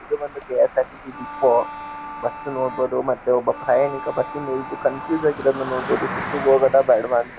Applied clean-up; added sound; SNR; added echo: none; Cricket + Bowed string instrument; 11 dB; none.